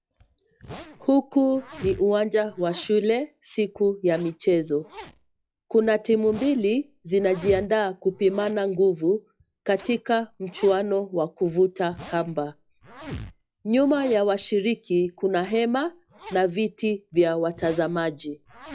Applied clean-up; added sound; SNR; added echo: classical method log-MMSE.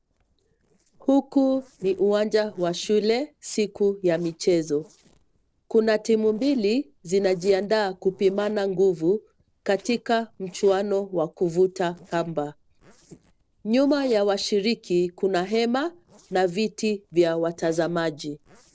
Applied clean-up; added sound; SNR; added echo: neural separator model SepFormer DNS4.